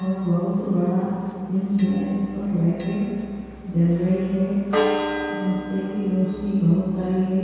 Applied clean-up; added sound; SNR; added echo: none; Church bell; 9 dB; reverberation time 2.0 s.